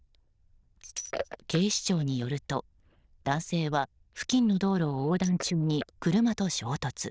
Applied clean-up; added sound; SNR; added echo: neural diffusion model UNIVERSE++.